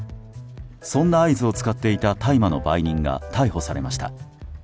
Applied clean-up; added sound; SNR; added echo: none; none; none; none.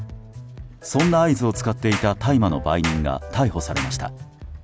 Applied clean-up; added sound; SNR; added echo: none; Clapping; 13 dB; none.